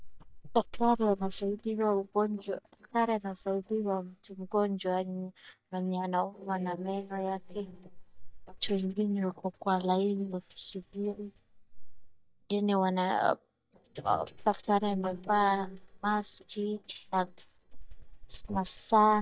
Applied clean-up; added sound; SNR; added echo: neural mask model DeepFilterNet 3.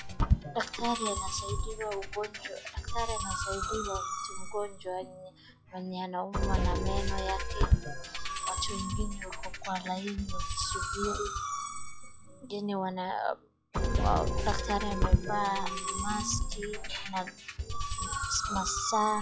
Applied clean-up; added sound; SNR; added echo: classical method log-MMSE.